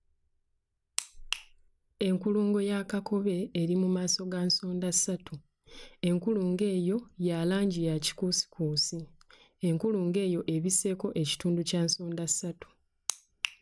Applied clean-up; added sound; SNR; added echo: none; none; none; none.